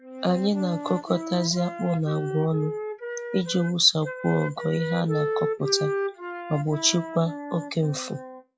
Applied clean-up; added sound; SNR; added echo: classical method log-MMSE.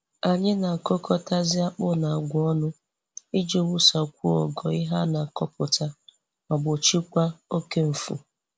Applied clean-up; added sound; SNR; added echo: none; none; none; none.